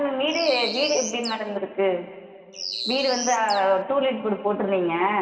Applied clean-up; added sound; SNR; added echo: none; Bird; 7 dB; reverberation time 2.2 s.